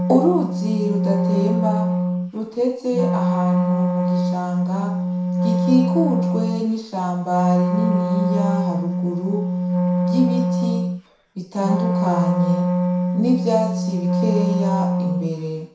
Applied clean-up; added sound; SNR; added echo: none; Wind instrument, woodwind instrument; -3 dB; reverberation time 0.6 s.